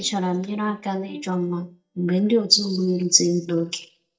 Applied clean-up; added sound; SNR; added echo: neural mask model DeepFilterNet 3.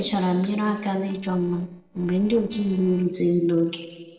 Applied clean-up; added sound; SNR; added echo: neural separator model SepFormer DNS4.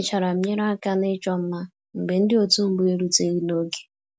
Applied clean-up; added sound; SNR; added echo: none; none; none; none.